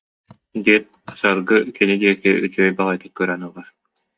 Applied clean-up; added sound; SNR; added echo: neural mask model DeepFilterNet 3.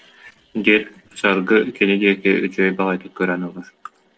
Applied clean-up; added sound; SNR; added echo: neural separator model SepFormer DNS4.